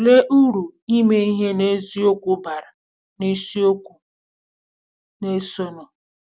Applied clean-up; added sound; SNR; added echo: none; none; none; none.